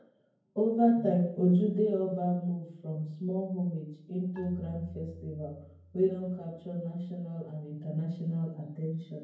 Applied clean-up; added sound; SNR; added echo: none; Marimba, xylophone; 20 dB; reverberation time 0.9 s.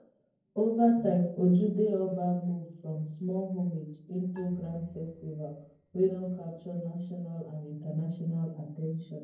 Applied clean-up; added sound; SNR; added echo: neural separator model SepFormer DNS4.